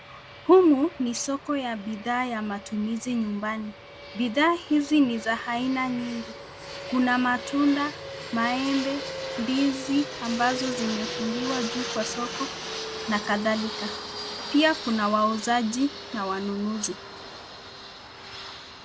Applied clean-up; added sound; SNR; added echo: none; Fixed-wing aircraft, airplane; 10 dB; none.